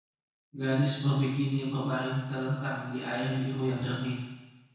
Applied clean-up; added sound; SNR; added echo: none; none; none; reverberation time 1.0 s.